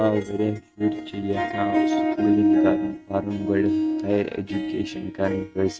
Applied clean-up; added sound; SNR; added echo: neural mask model RNNoise.